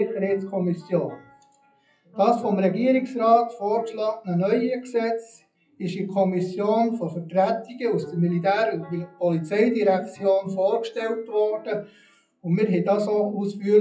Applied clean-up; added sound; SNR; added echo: classical method WPE with log-MMSE.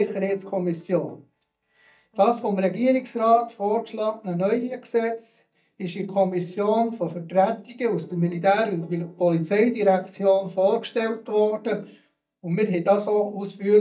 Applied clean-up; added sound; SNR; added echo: neural mask model DeepFilterNet 3.